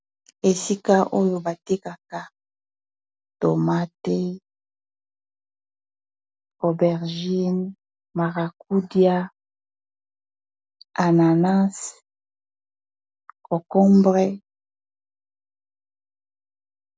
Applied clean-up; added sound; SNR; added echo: none; none; none; none.